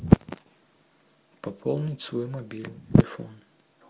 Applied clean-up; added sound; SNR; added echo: none; none; none; none.